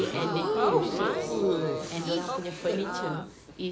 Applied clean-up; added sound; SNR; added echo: none; Crowd / Gasp; -5 dB; none.